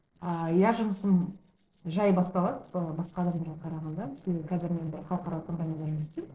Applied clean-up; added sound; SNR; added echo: neural separator model SepFormer DNS4.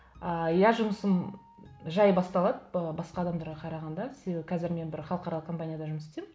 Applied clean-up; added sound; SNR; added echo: none; none; none; none.